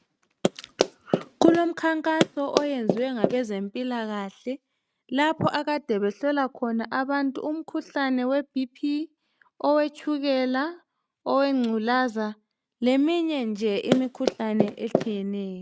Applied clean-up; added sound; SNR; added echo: neural mask model RNNoise.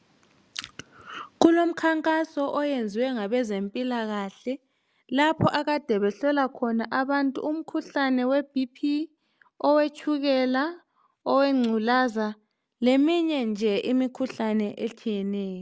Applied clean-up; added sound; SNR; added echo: none; none; none; none.